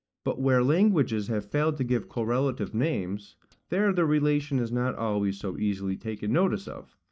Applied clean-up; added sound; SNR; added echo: neural mask model DeepFilterNet 3.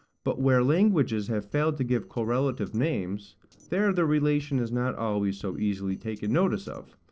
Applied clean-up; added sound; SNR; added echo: neural separator model SepFormer DNS4.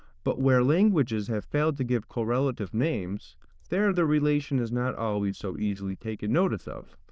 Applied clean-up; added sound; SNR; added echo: neural diffusion model UNIVERSE++.